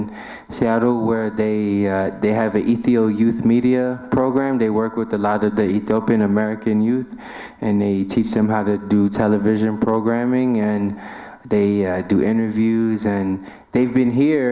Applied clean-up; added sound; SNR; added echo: none; none; none; none.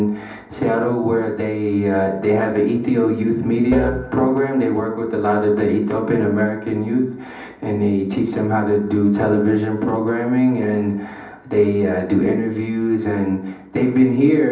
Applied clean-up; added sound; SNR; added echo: none; Musical instrument; 12 dB; reverberation time 0.6 s.